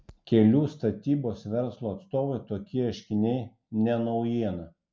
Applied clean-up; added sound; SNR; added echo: none; none; none; none.